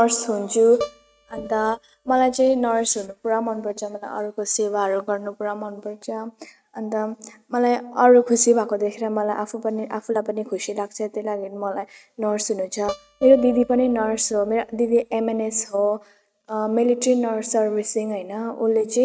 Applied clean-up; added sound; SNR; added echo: neural mask model RNNoise.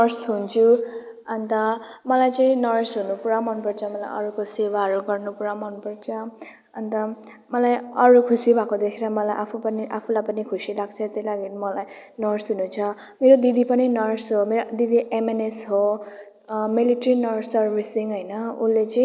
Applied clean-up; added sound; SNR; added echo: neural mask model Resemble Enhance denoiser.